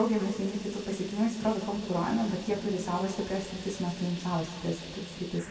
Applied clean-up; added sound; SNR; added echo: none; Fire; 16 dB; reverberation time 2.1 s.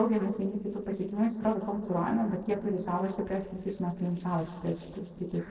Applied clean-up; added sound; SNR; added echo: neural separator model SepFormer DNS4.